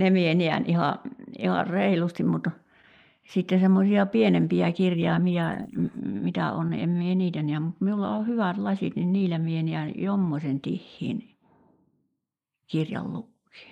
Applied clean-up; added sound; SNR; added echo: neural mask model Resemble Enhance denoiser.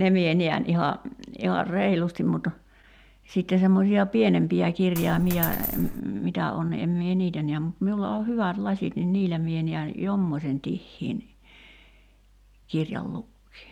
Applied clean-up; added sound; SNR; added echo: none; Coin (dropping); 5 dB; none.